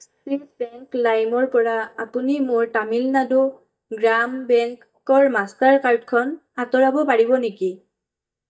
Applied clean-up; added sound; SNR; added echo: neural mask model DeepFilterNet 3.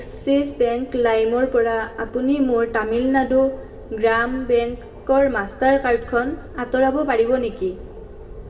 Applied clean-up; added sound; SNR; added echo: none; Wind; 18 dB; reverberation time 1.6 s.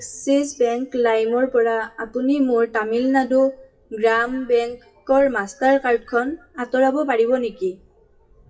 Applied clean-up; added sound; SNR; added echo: classical method WPE with log-MMSE.